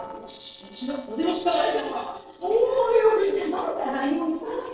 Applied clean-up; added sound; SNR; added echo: neural separator model SepFormer DNS4.